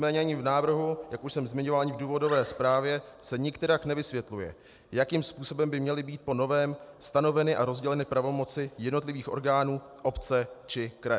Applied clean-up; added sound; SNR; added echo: none; Animal; 19 dB; none.